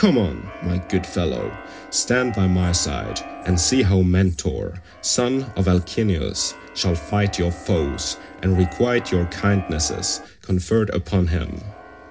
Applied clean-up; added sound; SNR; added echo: none; Keyboard (musical); 17 dB; reverberation time 0.3 s.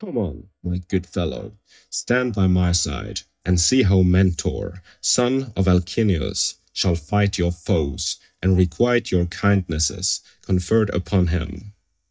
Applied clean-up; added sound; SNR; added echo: neural mask model DeepFilterNet 3.